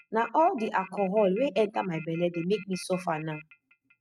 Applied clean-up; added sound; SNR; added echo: neural mask model RNNoise.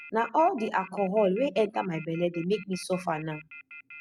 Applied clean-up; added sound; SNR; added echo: none; Telephone; 19 dB; none.